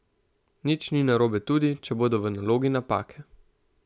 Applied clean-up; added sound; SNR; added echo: none; none; none; none.